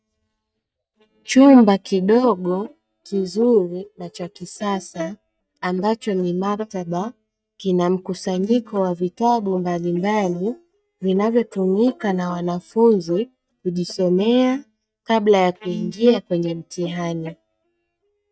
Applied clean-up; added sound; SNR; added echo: neural mask model DeepFilterNet 3.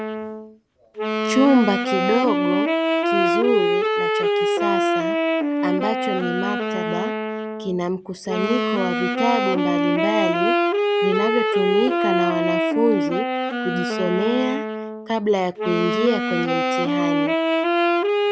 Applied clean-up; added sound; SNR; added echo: none; Wind instrument, woodwind instrument; -3 dB; none.